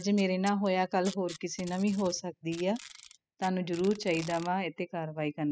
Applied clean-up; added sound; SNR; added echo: classical method spectral subtraction.